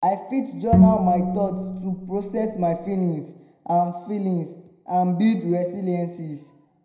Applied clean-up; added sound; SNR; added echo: none; Bowed string instrument; -2 dB; reverberation time 0.7 s.